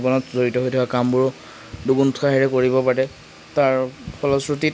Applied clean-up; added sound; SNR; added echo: none; none; none; none.